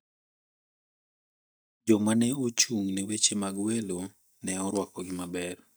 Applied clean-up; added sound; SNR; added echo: neural mask model DeepFilterNet 3.